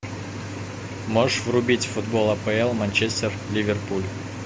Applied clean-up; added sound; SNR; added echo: none; none; none; none.